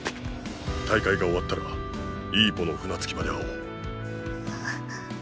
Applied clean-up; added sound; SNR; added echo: none; none; none; none.